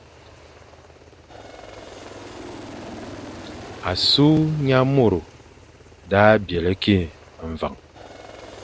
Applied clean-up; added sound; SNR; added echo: none; Aircraft; 17 dB; none.